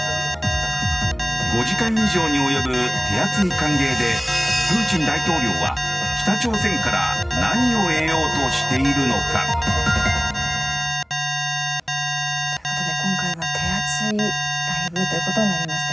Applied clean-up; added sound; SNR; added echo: none; Alarm; 1 dB; reverberation time 0.4 s.